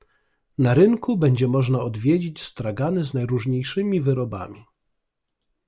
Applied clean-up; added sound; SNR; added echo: none; none; none; none.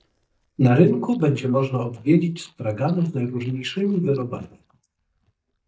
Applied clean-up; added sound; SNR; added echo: neural mask model DeepFilterNet 3.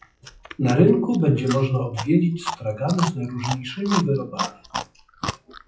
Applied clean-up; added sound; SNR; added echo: classical method WPE with log-MMSE.